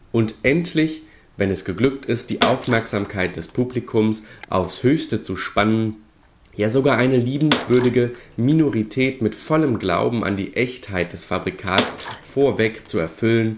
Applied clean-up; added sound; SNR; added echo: none; Bathtub (filling or washing) / Water / Splash, splatter; 10 dB; none.